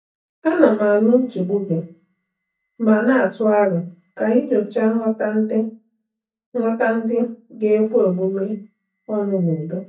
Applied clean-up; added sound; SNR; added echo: neural mask model DeepFilterNet 3.